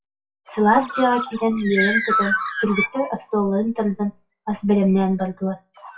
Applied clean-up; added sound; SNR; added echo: classical method WPE with log-MMSE.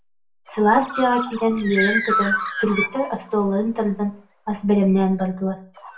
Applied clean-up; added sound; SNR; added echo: none; Bird; 7 dB; reverberation time 0.3 s.